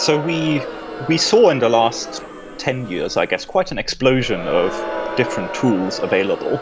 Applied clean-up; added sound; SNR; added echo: none; Crowd; 10 dB; none.